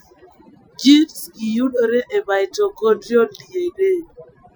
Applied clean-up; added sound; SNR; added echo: classical method Wiener filter.